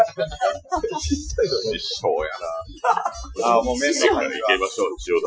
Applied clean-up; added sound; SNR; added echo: classical method Wiener filter.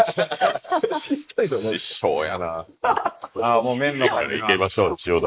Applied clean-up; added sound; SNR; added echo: neural mask model Resemble Enhance denoiser.